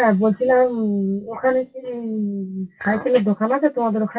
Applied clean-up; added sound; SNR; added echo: classical method WPE with log-MMSE.